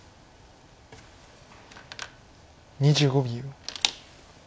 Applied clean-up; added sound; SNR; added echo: none; none; none; none.